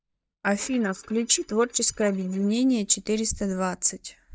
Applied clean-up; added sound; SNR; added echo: neural mask model DeepFilterNet 3.